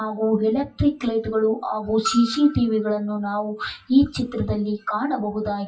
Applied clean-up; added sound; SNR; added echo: classical method WPE with log-MMSE.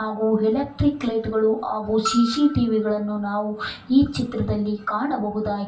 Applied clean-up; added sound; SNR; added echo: none; Bell; 13 dB; reverberation time 0.3 s.